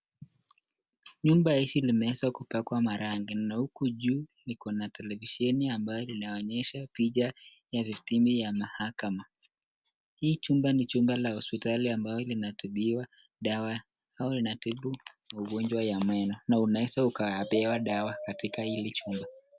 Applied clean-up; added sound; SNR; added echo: none; none; none; none.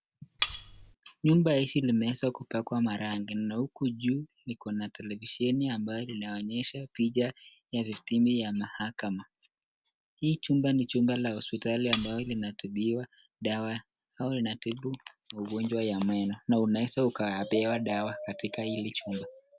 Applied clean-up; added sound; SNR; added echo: none; Cutlery, silverware; -1 dB; none.